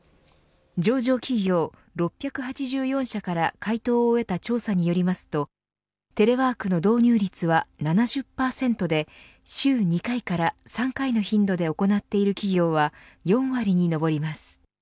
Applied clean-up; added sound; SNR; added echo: none; none; none; none.